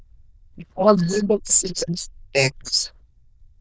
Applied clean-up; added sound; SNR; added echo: neural diffusion model UNIVERSE++.